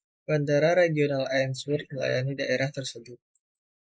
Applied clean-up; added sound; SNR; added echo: neural mask model Resemble Enhance denoiser.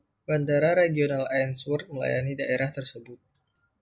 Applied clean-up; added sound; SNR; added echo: none; none; none; none.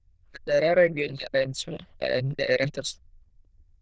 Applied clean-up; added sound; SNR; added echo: neural diffusion model UNIVERSE++.